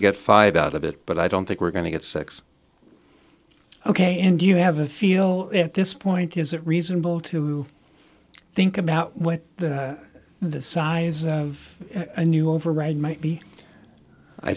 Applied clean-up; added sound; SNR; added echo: none; none; none; none.